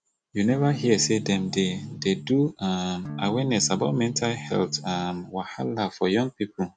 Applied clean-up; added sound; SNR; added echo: none; Electric guitar / Strum; 11 dB; none.